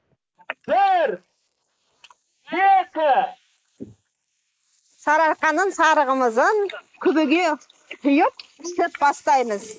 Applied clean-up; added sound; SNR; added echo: neural mask model Resemble Enhance denoiser.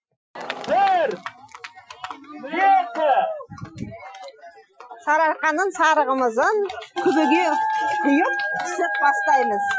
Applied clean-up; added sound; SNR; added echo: classical method Wiener filter.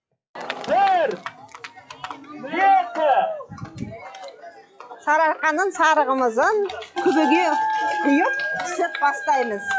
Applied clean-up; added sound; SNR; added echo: classical method log-MMSE.